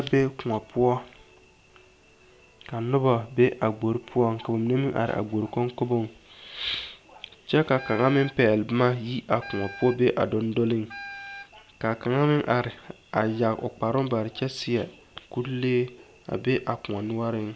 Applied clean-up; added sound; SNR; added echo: none; Wind instrument, woodwind instrument; 16 dB; none.